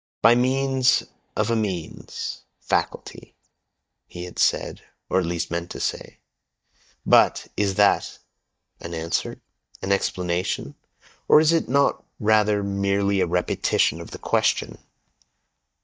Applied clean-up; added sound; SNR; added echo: neural mask model DeepFilterNet 3.